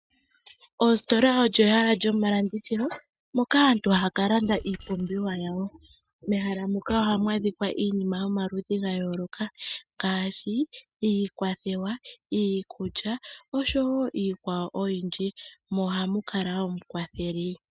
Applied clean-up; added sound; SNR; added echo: neural mask model RNNoise.